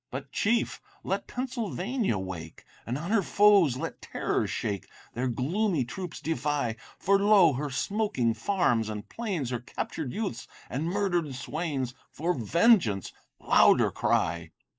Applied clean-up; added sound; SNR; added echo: neural mask model Resemble Enhance denoiser.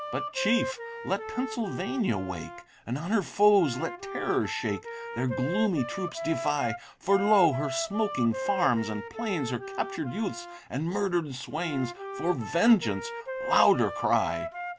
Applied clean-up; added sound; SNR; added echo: none; Wind instrument, woodwind instrument; 9 dB; none.